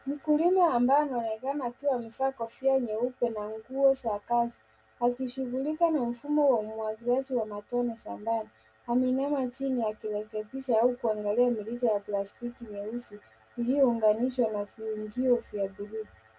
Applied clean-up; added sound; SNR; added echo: none; none; none; none.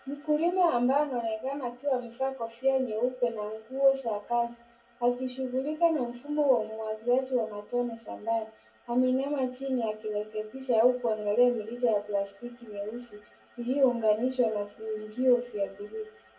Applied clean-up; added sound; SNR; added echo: none; none; none; reverberation time 0.2 s.